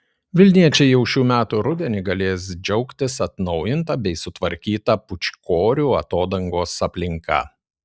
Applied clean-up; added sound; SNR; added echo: neural mask model DeepFilterNet 3.